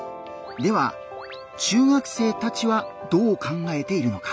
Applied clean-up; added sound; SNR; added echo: none; none; none; none.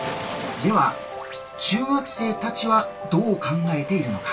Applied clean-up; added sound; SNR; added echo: none; Waves, surf; 15 dB; reverberation time 0.2 s.